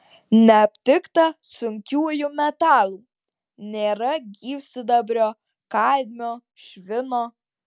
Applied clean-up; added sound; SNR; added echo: none; none; none; none.